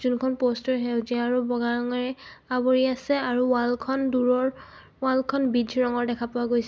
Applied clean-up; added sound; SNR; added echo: none; none; none; none.